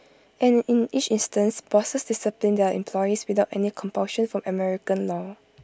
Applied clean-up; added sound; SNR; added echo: none; none; none; none.